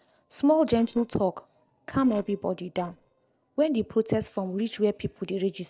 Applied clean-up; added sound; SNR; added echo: neural separator model SepFormer DNS4.